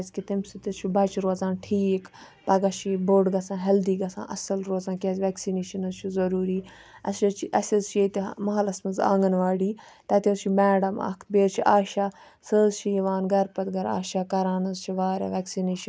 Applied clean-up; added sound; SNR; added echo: none; none; none; none.